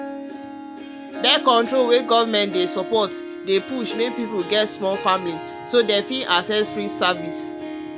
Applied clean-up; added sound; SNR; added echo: none; Harp; 10 dB; none.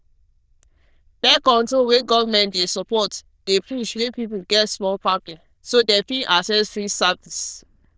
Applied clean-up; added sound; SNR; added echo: neural diffusion model UNIVERSE++.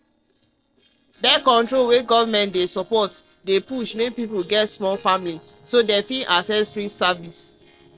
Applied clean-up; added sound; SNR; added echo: neural separator model SepFormer DNS4.